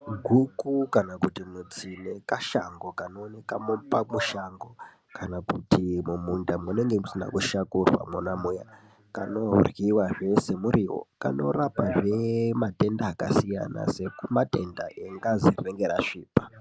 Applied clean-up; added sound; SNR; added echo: none; none; none; none.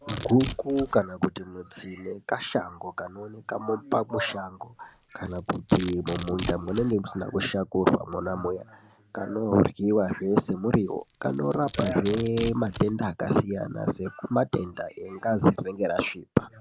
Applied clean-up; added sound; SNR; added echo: none; Domestic sounds, home sounds; 15 dB; none.